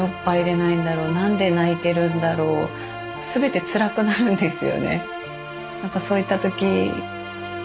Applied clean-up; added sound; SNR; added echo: none; Bowed string instrument; 11 dB; none.